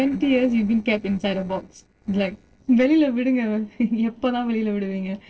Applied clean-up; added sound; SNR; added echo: neural separator model SepFormer DNS4.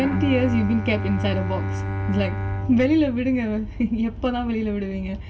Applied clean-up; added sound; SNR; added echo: none; Bowed string instrument; 5 dB; reverberation time 0.2 s.